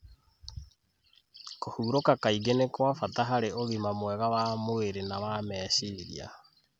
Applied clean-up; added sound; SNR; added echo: none; none; none; none.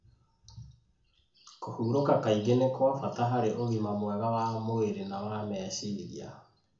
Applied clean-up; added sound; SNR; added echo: none; none; none; reverberation time 0.5 s.